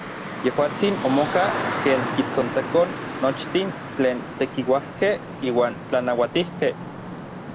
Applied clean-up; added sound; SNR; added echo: none; Traffic noise, roadway noise; 7 dB; none.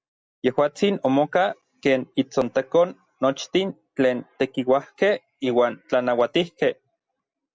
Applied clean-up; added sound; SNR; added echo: none; none; none; none.